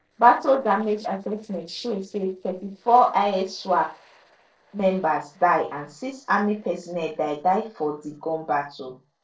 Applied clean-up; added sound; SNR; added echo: neural separator model SepFormer DNS4.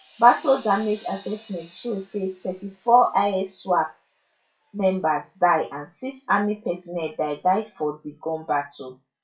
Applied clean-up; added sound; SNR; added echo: classical method WPE with log-MMSE.